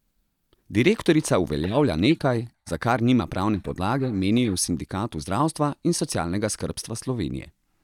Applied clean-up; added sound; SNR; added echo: neural mask model DeepFilterNet 3.